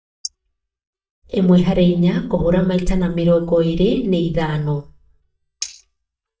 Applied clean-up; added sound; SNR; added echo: neural mask model DeepFilterNet 3.